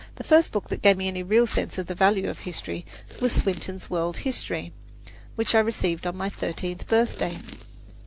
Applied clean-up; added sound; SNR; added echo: none; Packing tape, duct tape; 19 dB; none.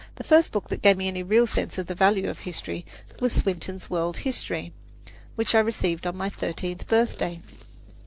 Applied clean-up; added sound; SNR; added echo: neural separator model SepFormer DNS4.